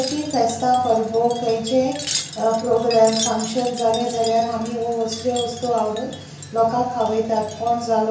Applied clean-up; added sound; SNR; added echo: none; Wind chime; 13 dB; reverberation time 0.5 s.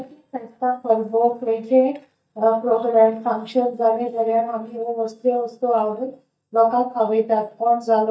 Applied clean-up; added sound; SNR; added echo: neural mask model DeepFilterNet 3.